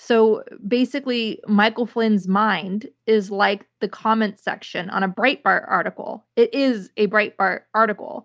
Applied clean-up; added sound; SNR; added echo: none; none; none; none.